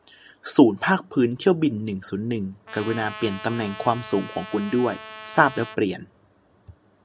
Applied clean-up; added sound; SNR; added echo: none; Trumpet; 15 dB; none.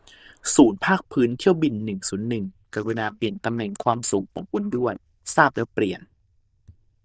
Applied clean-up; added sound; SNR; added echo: neural diffusion model UNIVERSE++.